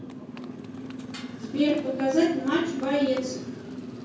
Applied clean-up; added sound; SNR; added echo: none; Motorcycle; 9 dB; reverberation time 0.6 s.